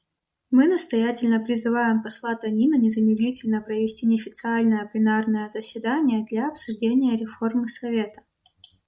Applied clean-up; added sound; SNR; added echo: none; none; none; none.